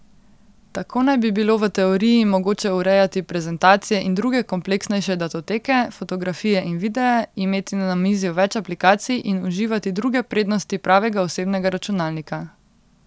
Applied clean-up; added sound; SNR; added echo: none; none; none; none.